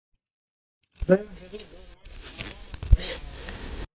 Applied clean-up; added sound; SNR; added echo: neural mask model DeepFilterNet 3.